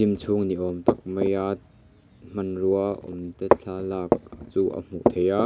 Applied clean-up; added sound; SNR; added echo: none; Walk, footsteps; 2 dB; none.